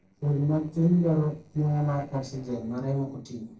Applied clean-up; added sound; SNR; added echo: neural separator model SepFormer DNS4.